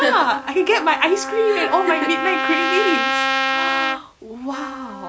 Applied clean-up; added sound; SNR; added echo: none; Trumpet; 3 dB; none.